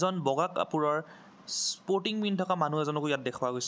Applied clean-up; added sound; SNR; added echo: none; none; none; none.